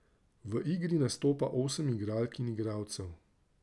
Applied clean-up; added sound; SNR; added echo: none; none; none; none.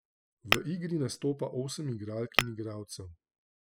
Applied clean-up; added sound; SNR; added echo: classical method spectral subtraction.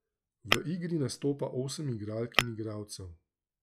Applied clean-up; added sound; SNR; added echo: classical method log-MMSE.